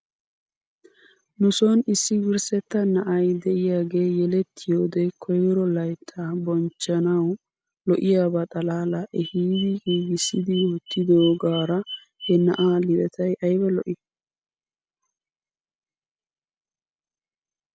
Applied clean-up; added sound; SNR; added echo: none; none; none; none.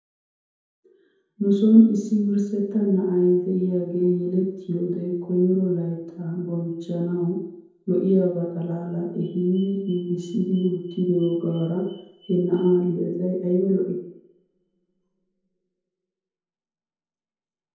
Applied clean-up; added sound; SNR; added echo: none; none; none; reverberation time 0.9 s.